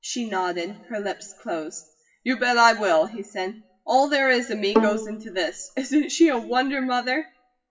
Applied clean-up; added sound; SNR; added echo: classical method WPE with log-MMSE.